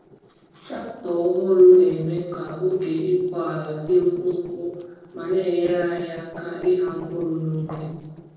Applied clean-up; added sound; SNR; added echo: neural separator model SepFormer DNS4.